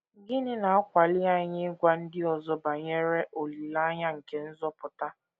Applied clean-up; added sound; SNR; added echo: none; none; none; none.